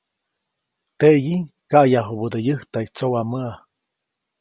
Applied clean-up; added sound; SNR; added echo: none; none; none; none.